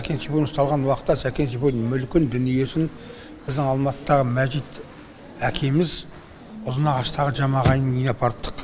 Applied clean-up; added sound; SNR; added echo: none; Chirp, tweet / Slam / Car; 14 dB; none.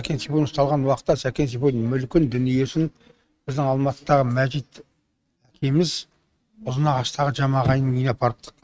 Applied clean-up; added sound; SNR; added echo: neural mask model RNNoise.